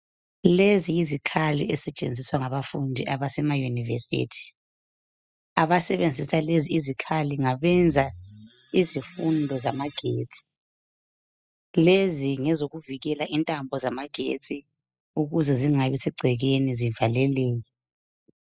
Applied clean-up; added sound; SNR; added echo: classical method spectral subtraction.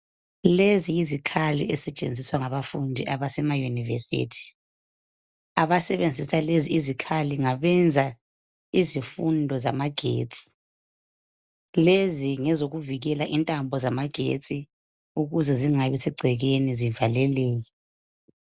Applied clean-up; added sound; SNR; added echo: none; none; none; none.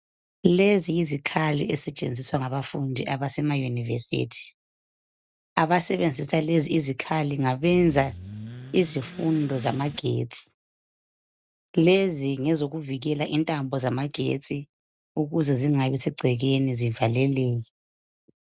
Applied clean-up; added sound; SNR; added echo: neural mask model RNNoise.